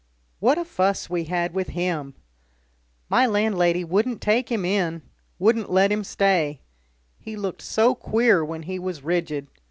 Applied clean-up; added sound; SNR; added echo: none; none; none; none.